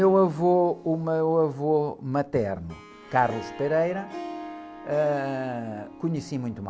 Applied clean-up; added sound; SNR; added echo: none; Harp; 16 dB; none.